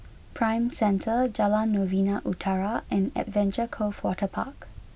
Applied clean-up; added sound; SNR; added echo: none; none; none; none.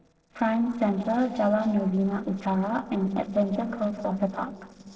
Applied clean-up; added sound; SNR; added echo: neural separator model SepFormer DNS4.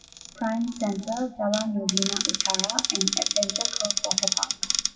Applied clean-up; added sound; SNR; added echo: classical method WPE with log-MMSE.